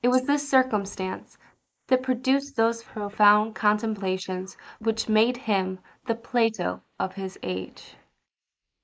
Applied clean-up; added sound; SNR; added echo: neural mask model Resemble Enhance denoiser.